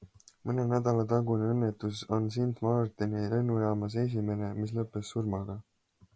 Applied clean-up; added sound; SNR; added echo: none; none; none; none.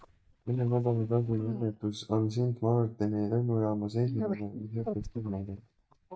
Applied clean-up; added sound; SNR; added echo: neural mask model DeepFilterNet 3.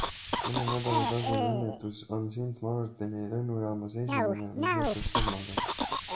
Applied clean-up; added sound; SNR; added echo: none; Cough; -1 dB; reverberation time 0.5 s.